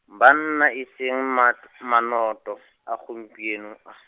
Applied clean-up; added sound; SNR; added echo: none; none; none; none.